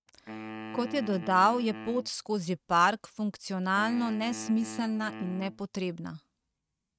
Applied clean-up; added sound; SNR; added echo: neural mask model RNNoise.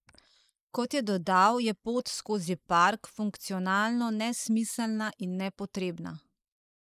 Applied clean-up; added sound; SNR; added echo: neural mask model Resemble Enhance denoiser.